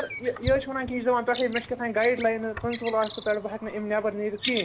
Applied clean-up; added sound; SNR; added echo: none; Bird vocalization, bird call, bird song; 11 dB; none.